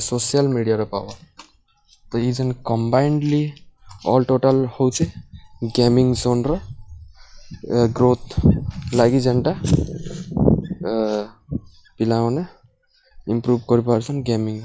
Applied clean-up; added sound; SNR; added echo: classical method log-MMSE.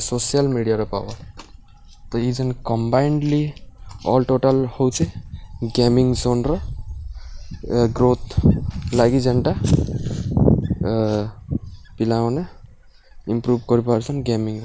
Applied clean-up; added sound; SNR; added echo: none; Wind; 16 dB; none.